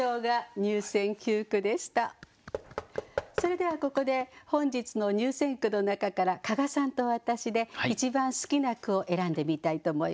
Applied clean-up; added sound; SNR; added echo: none; Knock / Wood; 11 dB; none.